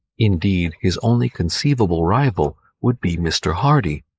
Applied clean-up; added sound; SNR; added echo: neural mask model Resemble Enhance denoiser.